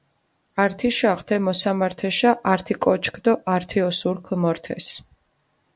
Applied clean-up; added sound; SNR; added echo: none; none; none; none.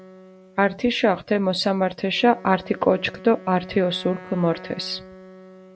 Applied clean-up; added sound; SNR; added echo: none; Wind instrument, woodwind instrument; 20 dB; none.